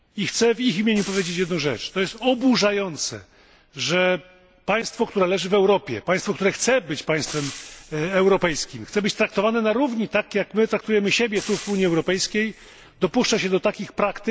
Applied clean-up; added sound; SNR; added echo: none; Frying (food); 17 dB; none.